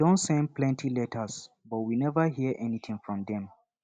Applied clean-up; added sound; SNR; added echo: none; none; none; none.